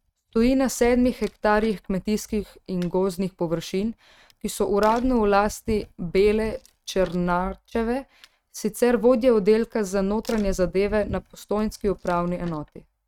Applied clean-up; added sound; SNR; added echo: neural mask model RNNoise.